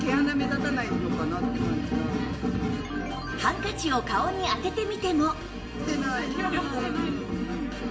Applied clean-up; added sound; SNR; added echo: none; none; none; reverberation time 0.6 s.